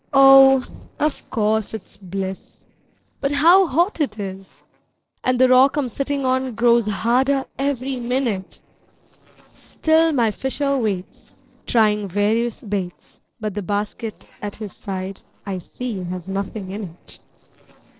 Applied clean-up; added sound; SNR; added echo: neural separator model SepFormer DNS4.